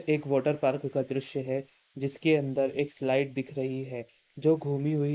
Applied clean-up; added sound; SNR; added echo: neural mask model Resemble Enhance denoiser.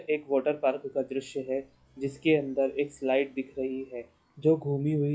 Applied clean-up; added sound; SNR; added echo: classical method log-MMSE.